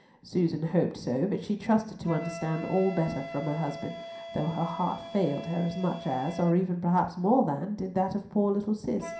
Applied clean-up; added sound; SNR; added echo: none; Wind instrument, woodwind instrument; 15 dB; reverberation time 0.5 s.